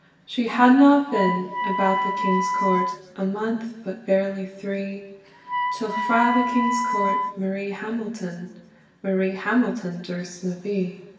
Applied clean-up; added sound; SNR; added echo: none; Wind instrument, woodwind instrument; 4 dB; reverberation time 1.0 s.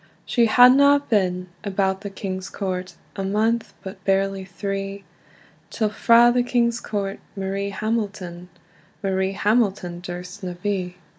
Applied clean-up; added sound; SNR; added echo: none; none; none; none.